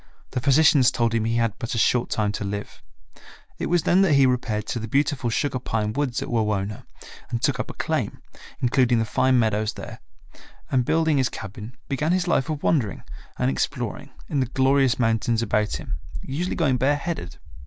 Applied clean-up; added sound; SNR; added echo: none; none; none; none.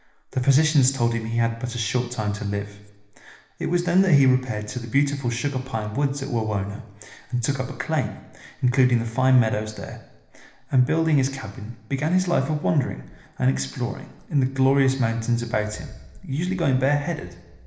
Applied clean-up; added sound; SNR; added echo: none; none; none; reverberation time 1.0 s.